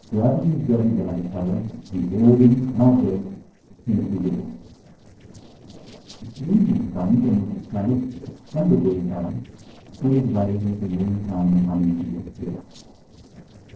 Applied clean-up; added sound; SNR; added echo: neural separator model SepFormer DNS4.